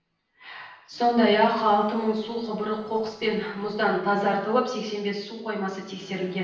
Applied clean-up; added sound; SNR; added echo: neural separator model SepFormer DNS4.